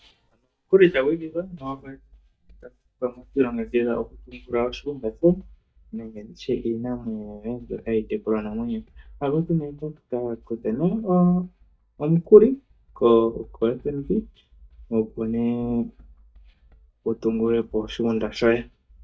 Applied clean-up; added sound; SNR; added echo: neural mask model DeepFilterNet 3.